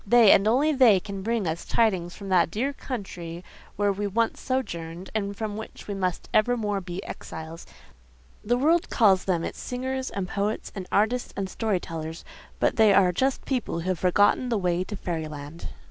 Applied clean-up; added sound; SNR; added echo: none; none; none; none.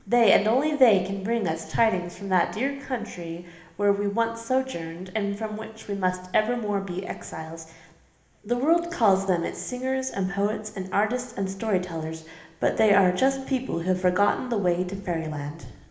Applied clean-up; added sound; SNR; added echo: none; none; none; reverberation time 1.0 s.